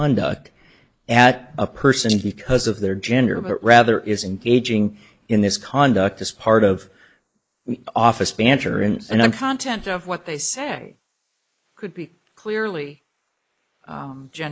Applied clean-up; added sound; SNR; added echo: neural mask model Resemble Enhance denoiser.